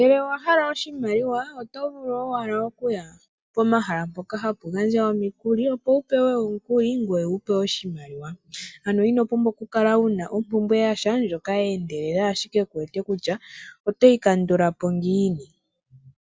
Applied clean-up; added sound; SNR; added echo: none; none; none; none.